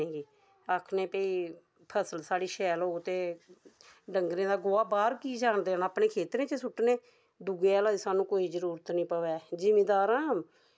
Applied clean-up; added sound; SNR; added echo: none; none; none; none.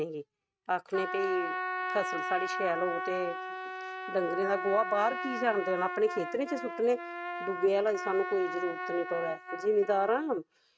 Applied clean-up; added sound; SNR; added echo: neural mask model RNNoise.